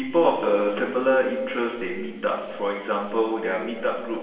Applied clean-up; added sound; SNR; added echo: none; Bowed string instrument; 20 dB; reverberation time 1.3 s.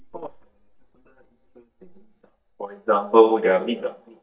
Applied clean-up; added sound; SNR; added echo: neural mask model DeepFilterNet 3.